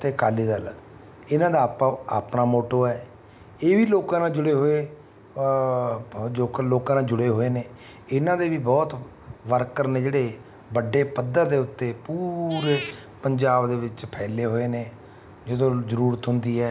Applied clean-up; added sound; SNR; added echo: none; Meow / Purr; 18 dB; none.